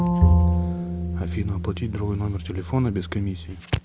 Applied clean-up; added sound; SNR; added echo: none; Bowed string instrument + Bowed string instrument; -4 dB; none.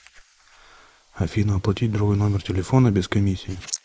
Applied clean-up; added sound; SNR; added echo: neural mask model Resemble Enhance denoiser.